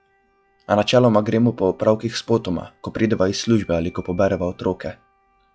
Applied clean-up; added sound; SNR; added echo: classical method log-MMSE.